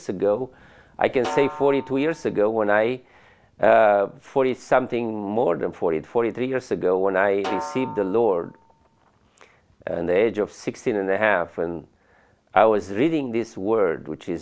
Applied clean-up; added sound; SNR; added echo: none; Snare drum; 13 dB; none.